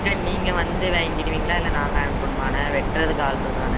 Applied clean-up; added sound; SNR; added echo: none; Mechanisms; -3 dB; none.